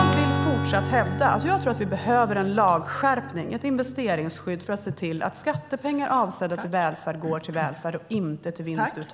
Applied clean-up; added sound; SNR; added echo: none; Strum; 6 dB; none.